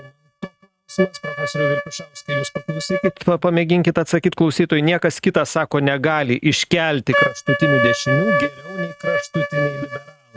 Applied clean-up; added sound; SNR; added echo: neural mask model RNNoise.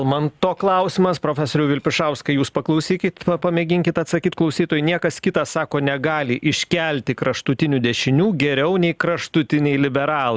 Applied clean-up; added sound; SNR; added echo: none; none; none; none.